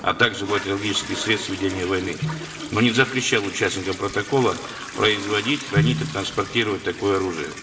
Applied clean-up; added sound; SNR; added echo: none; Toilet flush; 12 dB; reverberation time 1.7 s.